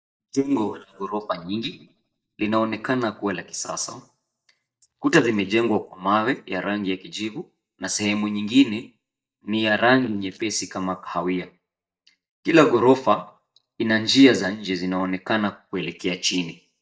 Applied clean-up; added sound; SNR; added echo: neural mask model DeepFilterNet 3.